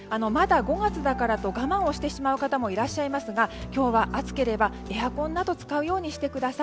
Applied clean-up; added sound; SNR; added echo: none; Bowed string instrument; 11 dB; none.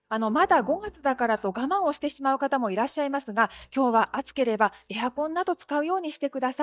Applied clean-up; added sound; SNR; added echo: neural mask model DeepFilterNet 3.